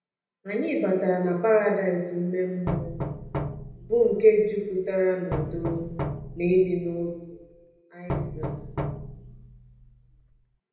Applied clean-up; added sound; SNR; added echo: none; Knock; 8 dB; reverberation time 0.9 s.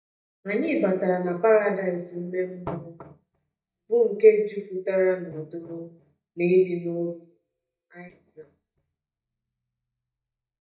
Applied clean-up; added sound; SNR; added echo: neural mask model DeepFilterNet 3.